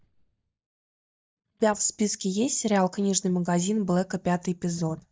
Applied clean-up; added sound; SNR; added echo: neural mask model DeepFilterNet 3.